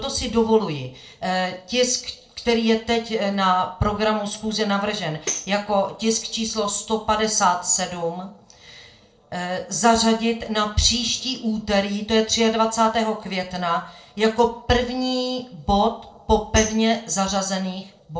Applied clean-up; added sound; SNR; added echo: neural separator model SepFormer DNS4.